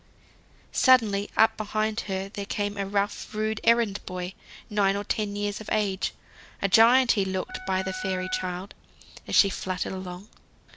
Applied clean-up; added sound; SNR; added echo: none; Wind instrument, woodwind instrument; 12 dB; none.